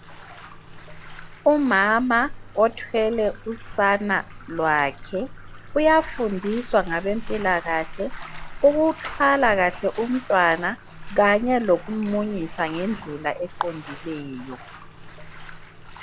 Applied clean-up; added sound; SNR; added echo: none; Bathtub (filling or washing); 13 dB; none.